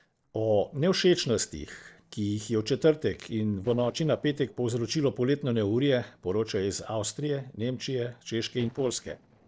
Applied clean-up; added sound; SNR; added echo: neural separator model SepFormer DNS4.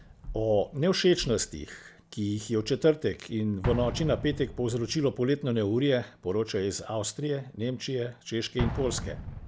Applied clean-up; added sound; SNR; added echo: none; Explosion; 12 dB; none.